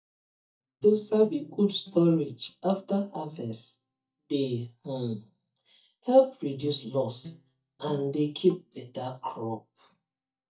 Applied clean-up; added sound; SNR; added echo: neural mask model DeepFilterNet 3.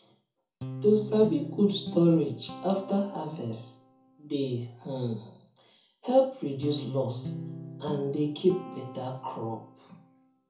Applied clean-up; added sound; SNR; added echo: none; Guitar; 13 dB; reverberation time 0.6 s.